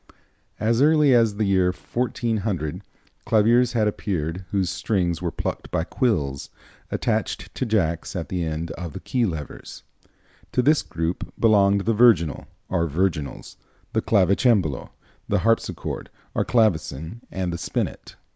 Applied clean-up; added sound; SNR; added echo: none; none; none; none.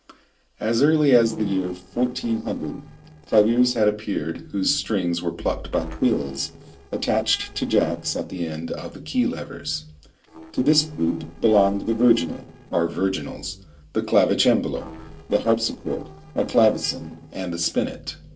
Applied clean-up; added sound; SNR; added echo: neural separator model SepFormer DNS4.